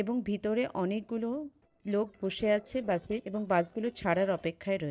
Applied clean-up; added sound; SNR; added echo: neural separator model SepFormer DNS4.